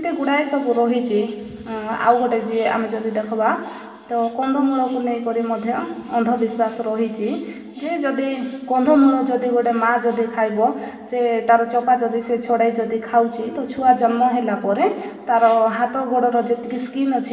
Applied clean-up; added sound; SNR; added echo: none; none; none; reverberation time 2.0 s.